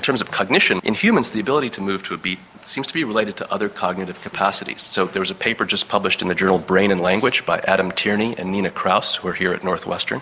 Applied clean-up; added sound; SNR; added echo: none; none; none; none.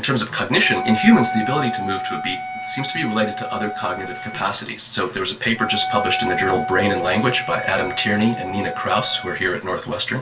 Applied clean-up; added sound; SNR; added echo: none; Wind instrument, woodwind instrument; 7 dB; reverberation time 0.2 s.